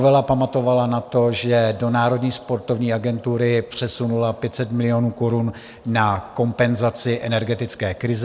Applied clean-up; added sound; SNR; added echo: none; none; none; none.